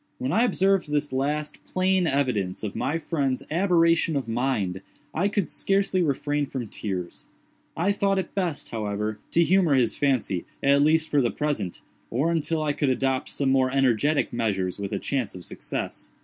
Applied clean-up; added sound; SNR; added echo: none; none; none; none.